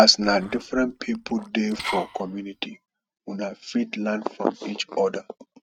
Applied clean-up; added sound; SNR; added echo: neural mask model RNNoise.